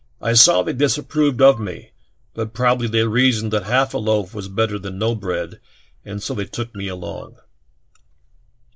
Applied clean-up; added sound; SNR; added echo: neural mask model Resemble Enhance denoiser.